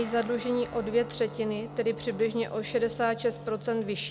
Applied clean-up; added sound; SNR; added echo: none; Guitar; 14 dB; none.